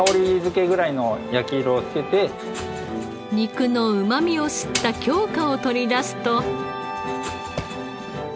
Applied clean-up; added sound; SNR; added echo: none; Engine; 16 dB; none.